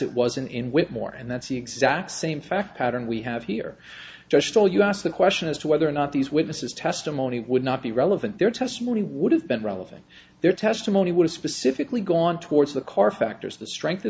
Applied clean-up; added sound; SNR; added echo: none; none; none; none.